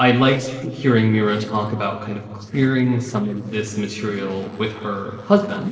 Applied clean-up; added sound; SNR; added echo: neural separator model SepFormer DNS4.